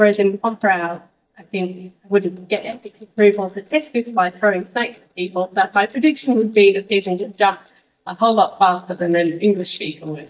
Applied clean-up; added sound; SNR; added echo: neural mask model DeepFilterNet 3.